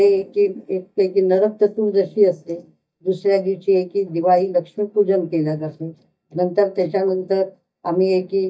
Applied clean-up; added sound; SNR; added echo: neural mask model DeepFilterNet 3.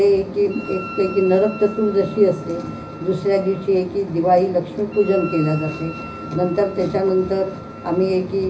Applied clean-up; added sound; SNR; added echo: none; Wind instrument, woodwind instrument; 18 dB; reverberation time 0.4 s.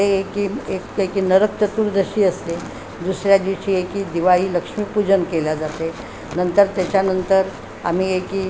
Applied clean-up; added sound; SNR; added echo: none; none; none; none.